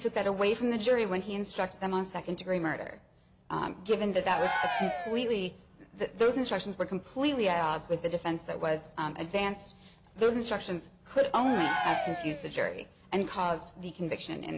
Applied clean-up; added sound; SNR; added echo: none; Cheering; 5 dB; none.